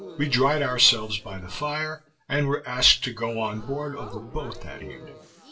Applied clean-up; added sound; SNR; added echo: none; Crowd / Gasp; 18 dB; reverberation time 0.2 s.